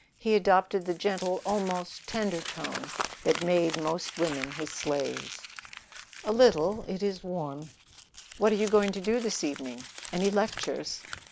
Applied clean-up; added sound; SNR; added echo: none; Crumpling, crinkling; 13 dB; none.